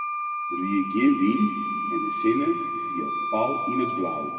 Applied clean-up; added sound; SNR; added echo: none; Wind instrument, woodwind instrument; 3 dB; reverberation time 2.2 s.